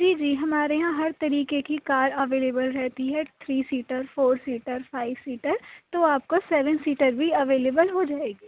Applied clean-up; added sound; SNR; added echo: none; none; none; none.